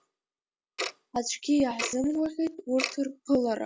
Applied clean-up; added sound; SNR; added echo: none; Tick-tock; 11 dB; none.